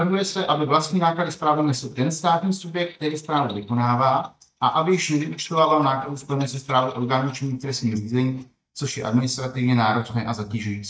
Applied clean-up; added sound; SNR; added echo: neural mask model DeepFilterNet 3.